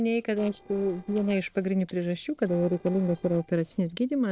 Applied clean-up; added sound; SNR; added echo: neural separator model SepFormer DNS4.